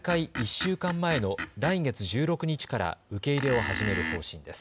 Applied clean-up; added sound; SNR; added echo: none; Screech; 9 dB; none.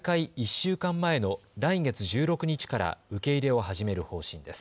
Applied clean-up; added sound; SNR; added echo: none; none; none; none.